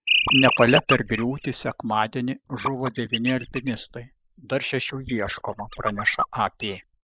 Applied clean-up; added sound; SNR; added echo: neural mask model Resemble Enhance denoiser.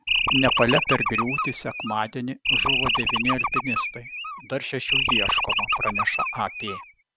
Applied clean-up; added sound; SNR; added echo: none; Animal; -3 dB; none.